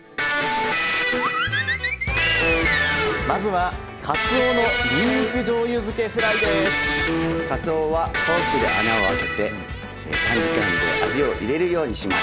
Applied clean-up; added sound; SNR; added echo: none; Electric guitar; 0 dB; none.